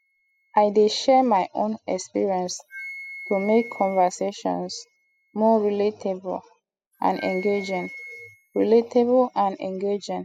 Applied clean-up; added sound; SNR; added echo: classical method spectral subtraction.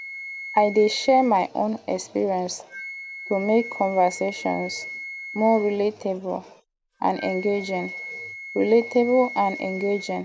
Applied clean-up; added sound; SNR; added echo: none; Wind instrument, woodwind instrument; 14 dB; none.